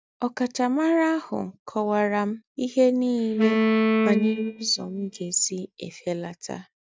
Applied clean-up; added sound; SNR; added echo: neural mask model DeepFilterNet 3.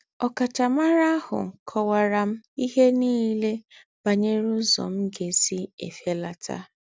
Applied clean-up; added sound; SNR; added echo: none; none; none; none.